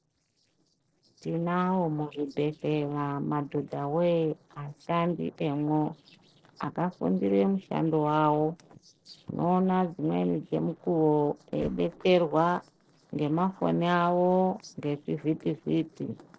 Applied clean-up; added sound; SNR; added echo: neural separator model SepFormer DNS4.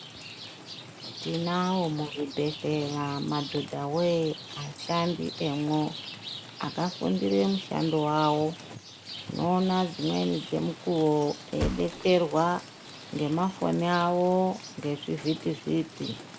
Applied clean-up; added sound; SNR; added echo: none; Thump, thud + Rain; 12 dB; none.